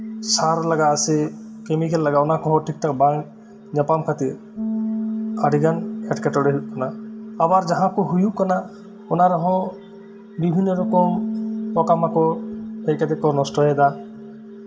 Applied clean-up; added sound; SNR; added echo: none; Bass guitar; 10 dB; reverberation time 0.4 s.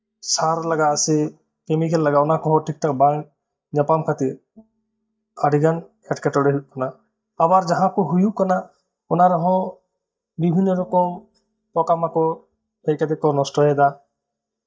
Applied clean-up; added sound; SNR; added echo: neural mask model DeepFilterNet 3.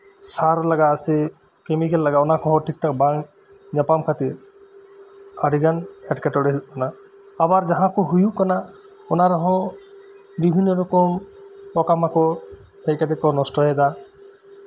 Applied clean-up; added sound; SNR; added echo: none; none; none; none.